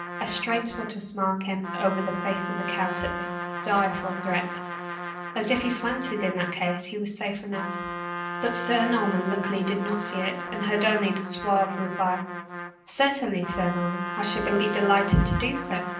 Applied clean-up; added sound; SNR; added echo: none; Trumpet; 6 dB; reverberation time 0.6 s.